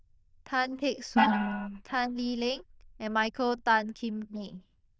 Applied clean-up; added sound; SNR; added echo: neural diffusion model UNIVERSE++.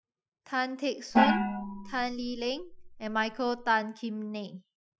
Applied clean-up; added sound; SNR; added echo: classical method Wiener filter.